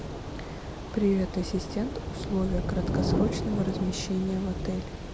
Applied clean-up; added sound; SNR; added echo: none; Thunder / Rain; 1 dB; none.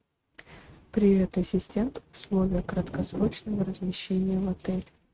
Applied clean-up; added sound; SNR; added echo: neural mask model RNNoise.